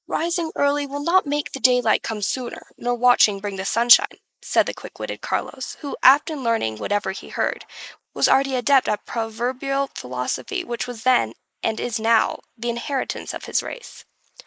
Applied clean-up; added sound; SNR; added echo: neural mask model Resemble Enhance denoiser.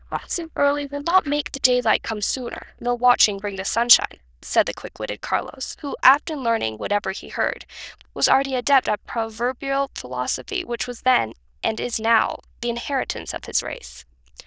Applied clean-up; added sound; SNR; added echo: neural diffusion model UNIVERSE++.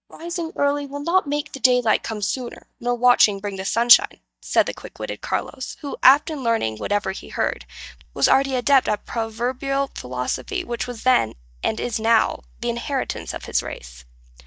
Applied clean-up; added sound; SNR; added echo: neural mask model DeepFilterNet 3.